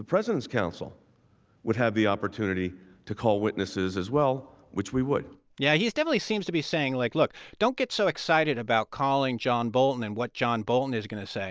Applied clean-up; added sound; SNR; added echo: none; none; none; none.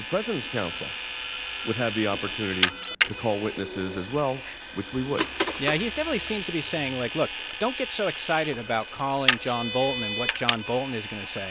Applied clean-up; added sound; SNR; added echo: none; Vehicle; 2 dB; none.